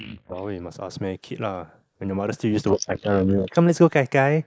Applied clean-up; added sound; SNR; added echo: neural mask model Resemble Enhance denoiser.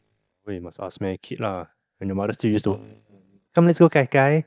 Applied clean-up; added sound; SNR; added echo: neural mask model DeepFilterNet 3.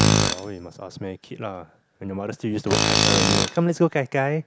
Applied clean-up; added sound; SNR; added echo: none; Tools; -2 dB; none.